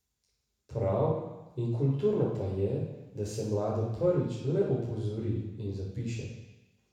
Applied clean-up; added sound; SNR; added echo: none; none; none; reverberation time 1.0 s.